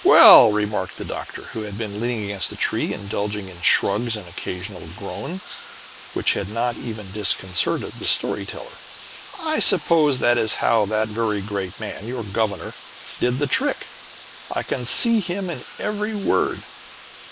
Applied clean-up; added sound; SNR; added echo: neural mask model Resemble Enhance denoiser.